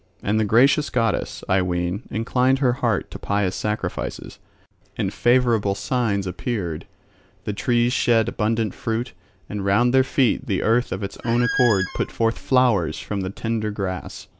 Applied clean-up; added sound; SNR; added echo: none; Squeak; 6 dB; none.